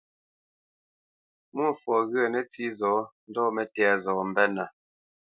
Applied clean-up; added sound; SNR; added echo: none; none; none; none.